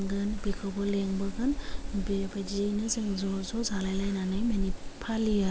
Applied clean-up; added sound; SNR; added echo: none; Train; 4 dB; none.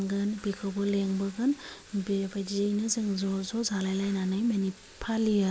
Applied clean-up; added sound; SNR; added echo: none; none; none; none.